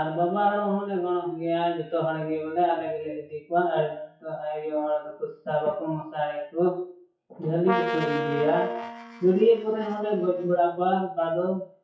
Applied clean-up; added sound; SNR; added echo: classical method WPE with log-MMSE.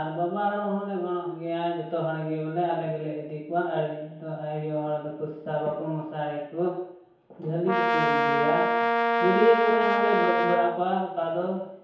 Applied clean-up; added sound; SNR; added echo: none; Brass instrument; -4 dB; reverberation time 1.0 s.